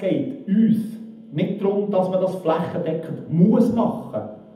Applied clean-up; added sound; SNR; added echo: none; none; none; reverberation time 0.8 s.